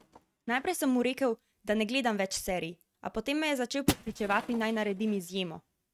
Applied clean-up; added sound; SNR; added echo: neural mask model RNNoise.